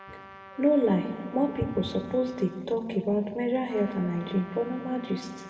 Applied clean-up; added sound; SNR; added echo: none; Trumpet; 19 dB; reverberation time 2.1 s.